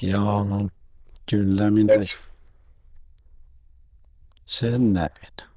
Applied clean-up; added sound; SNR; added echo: neural diffusion model UNIVERSE++.